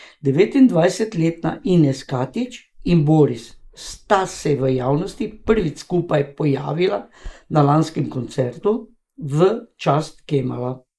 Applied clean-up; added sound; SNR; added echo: neural mask model Resemble Enhance denoiser.